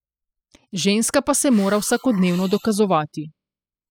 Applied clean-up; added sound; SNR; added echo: classical method spectral subtraction.